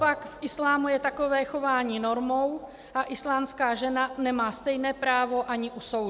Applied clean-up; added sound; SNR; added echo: none; none; none; none.